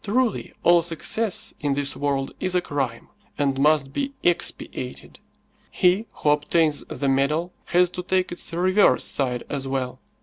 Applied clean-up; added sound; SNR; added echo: none; none; none; none.